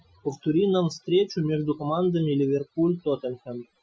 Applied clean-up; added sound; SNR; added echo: classical method Wiener filter.